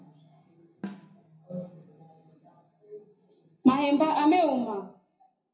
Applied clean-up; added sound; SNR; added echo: none; Snare drum; 12 dB; reverberation time 0.4 s.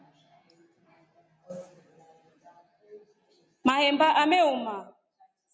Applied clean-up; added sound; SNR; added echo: none; none; none; none.